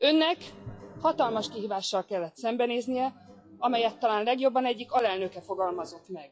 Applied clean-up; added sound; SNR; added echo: classical method WPE with log-MMSE.